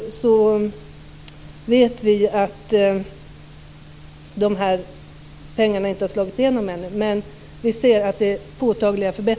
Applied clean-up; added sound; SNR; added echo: none; none; none; none.